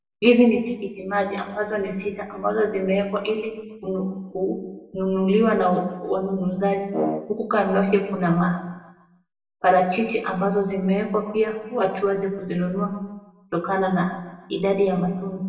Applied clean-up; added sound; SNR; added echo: none; Brass instrument; 6 dB; reverberation time 0.9 s.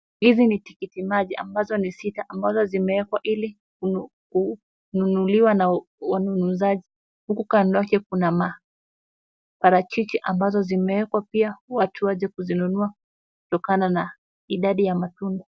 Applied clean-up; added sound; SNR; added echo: none; none; none; none.